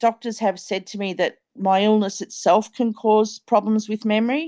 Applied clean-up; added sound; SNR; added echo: none; none; none; none.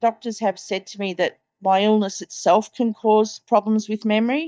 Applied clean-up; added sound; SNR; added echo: neural mask model DeepFilterNet 3.